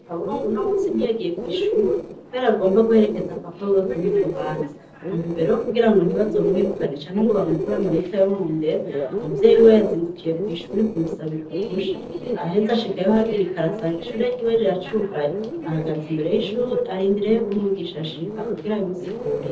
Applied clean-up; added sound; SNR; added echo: neural separator model SepFormer DNS4.